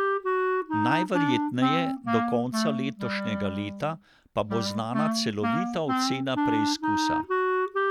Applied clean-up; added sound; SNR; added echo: none; Wind instrument, woodwind instrument; -3 dB; none.